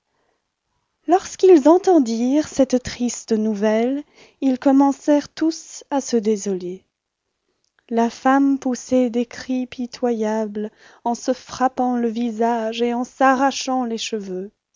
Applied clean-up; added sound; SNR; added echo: none; none; none; none.